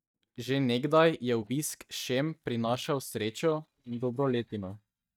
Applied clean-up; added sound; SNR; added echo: neural mask model DeepFilterNet 3.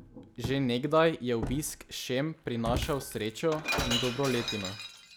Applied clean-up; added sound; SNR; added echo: none; Shatter; 6 dB; none.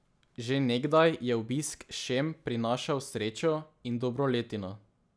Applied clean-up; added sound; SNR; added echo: none; none; none; none.